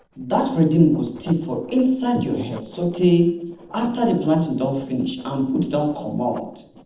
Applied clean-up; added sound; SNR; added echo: neural separator model SepFormer DNS4.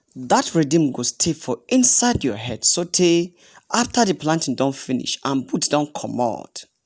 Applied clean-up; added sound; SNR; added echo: none; none; none; none.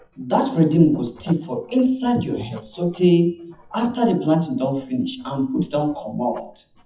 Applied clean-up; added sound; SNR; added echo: classical method WPE with log-MMSE.